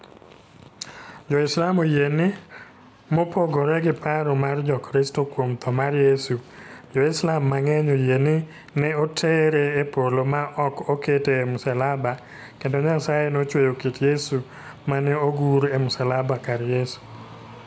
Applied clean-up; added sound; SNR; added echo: none; none; none; none.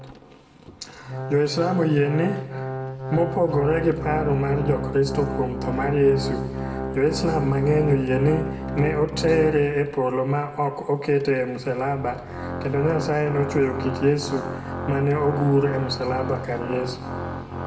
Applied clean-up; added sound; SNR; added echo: none; Organ; 7 dB; reverberation time 0.8 s.